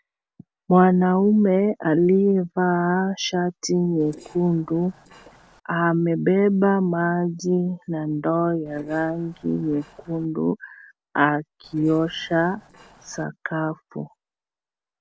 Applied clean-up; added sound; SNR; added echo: neural separator model SepFormer DNS4.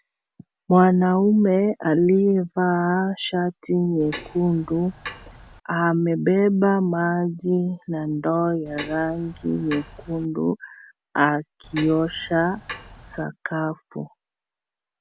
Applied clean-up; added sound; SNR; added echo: none; Clock; 14 dB; none.